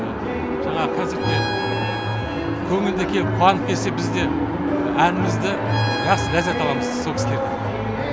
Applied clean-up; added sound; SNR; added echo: none; Bowed string instrument; 11 dB; none.